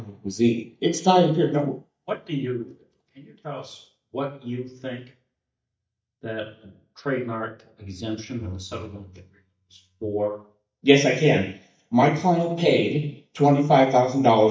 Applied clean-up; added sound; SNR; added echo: neural mask model DeepFilterNet 3.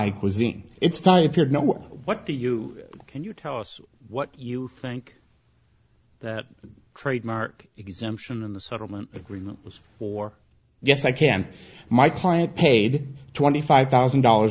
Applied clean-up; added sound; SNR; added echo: none; none; none; none.